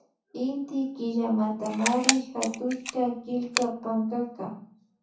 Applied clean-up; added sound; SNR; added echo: none; Camera; 4 dB; reverberation time 0.6 s.